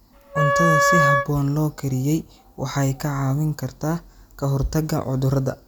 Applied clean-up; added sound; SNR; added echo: none; Wind instrument, woodwind instrument; -3 dB; none.